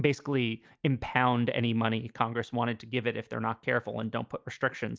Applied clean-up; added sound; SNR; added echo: none; none; none; none.